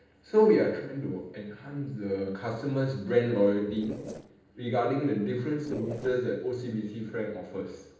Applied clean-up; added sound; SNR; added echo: neural separator model SepFormer DNS4.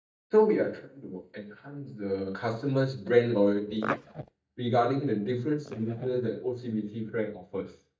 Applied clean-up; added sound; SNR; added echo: neural mask model DeepFilterNet 3.